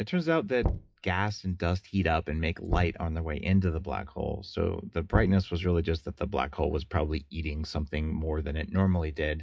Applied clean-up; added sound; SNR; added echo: classical method WPE with log-MMSE.